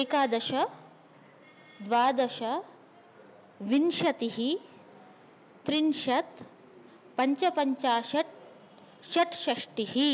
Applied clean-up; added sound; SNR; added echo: none; none; none; none.